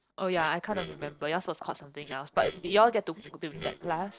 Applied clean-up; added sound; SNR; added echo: neural separator model SepFormer DNS4.